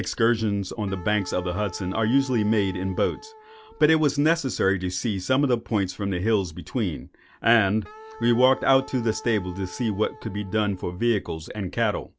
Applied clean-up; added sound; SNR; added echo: none; Wind instrument, woodwind instrument; 20 dB; none.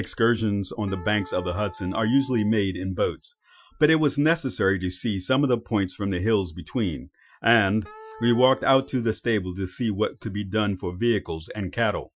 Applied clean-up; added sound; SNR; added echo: classical method Wiener filter.